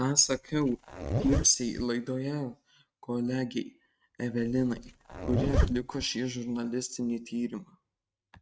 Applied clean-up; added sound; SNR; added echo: neural mask model RNNoise.